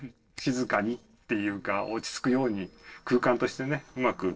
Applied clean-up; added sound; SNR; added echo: neural separator model SepFormer DNS4.